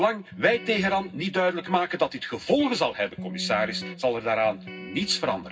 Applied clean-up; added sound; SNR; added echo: none; Electric guitar; 15 dB; reverberation time 0.4 s.